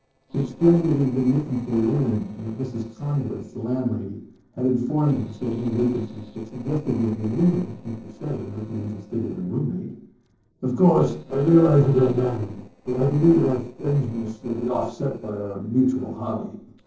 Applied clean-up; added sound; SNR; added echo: neural separator model SepFormer DNS4.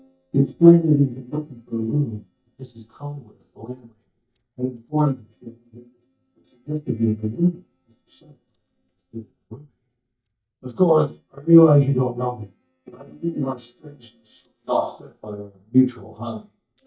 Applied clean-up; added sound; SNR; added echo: neural mask model DeepFilterNet 3.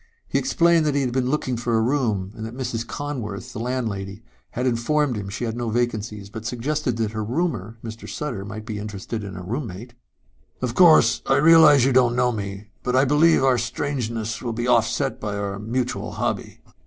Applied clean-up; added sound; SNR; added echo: none; none; none; none.